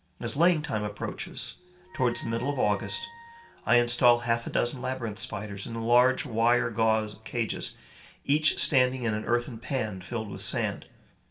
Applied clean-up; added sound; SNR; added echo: none; Wind instrument, woodwind instrument; 20 dB; reverberation time 0.5 s.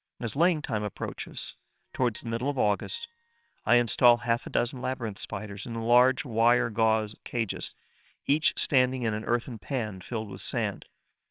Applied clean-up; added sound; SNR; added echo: neural separator model SepFormer WHAMR!.